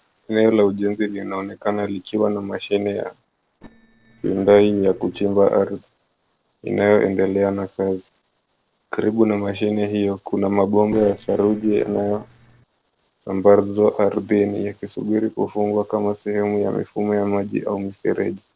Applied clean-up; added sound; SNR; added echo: neural separator model SepFormer DNS4.